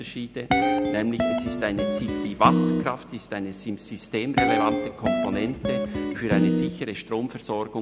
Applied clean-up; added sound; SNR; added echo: none; Guitar; -2 dB; none.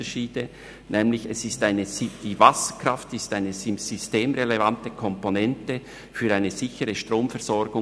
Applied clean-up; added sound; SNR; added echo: none; none; none; none.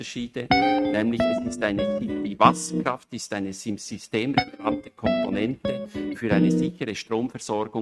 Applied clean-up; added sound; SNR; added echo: neural mask model RNNoise.